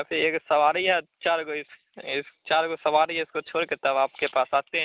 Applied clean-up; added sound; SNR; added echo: none; none; none; none.